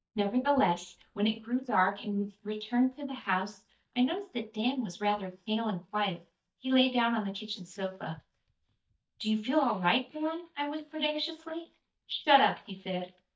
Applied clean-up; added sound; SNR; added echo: neural mask model DeepFilterNet 3.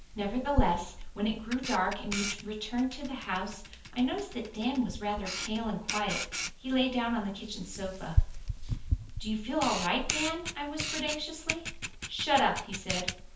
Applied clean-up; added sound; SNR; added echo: none; Camera; 3 dB; reverberation time 0.5 s.